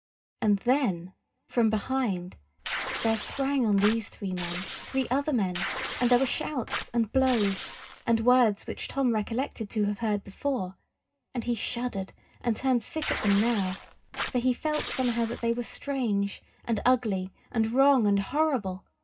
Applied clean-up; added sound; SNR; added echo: none; Tearing; 6 dB; reverberation time 0.2 s.